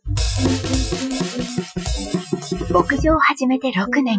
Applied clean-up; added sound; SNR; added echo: classical method Wiener filter.